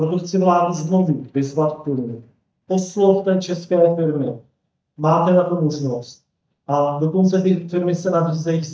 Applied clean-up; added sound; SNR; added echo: neural mask model DeepFilterNet 3.